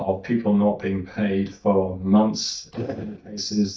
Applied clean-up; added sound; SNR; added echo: neural mask model DeepFilterNet 3.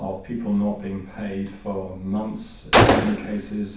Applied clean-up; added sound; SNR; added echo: none; Gunshot, gunfire; -3 dB; reverberation time 0.6 s.